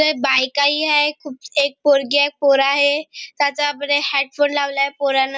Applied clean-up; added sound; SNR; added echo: none; none; none; none.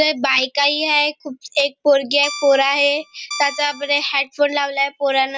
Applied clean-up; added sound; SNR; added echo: none; Guitar; 13 dB; none.